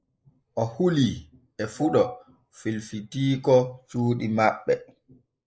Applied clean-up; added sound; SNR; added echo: neural mask model Resemble Enhance denoiser.